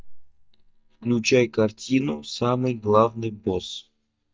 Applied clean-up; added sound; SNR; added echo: neural mask model DeepFilterNet 3.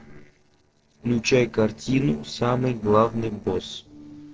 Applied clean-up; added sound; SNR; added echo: neural separator model SepFormer DNS4.